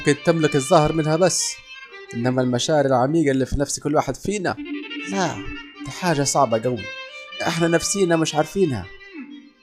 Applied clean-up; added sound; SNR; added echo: classical method log-MMSE.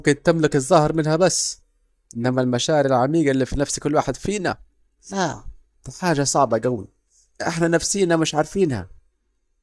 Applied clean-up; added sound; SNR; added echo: neural mask model DeepFilterNet 3.